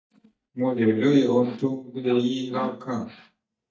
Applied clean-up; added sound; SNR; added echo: neural mask model DeepFilterNet 3.